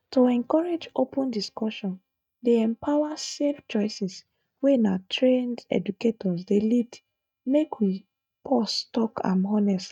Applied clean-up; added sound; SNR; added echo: neural mask model DeepFilterNet 3.